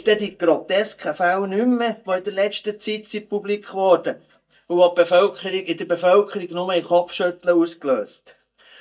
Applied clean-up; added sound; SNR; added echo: neural mask model DeepFilterNet 3.